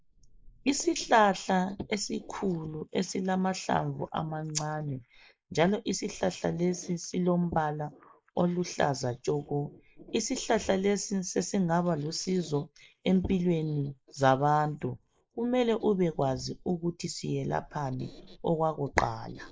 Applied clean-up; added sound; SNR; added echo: neural mask model Resemble Enhance denoiser.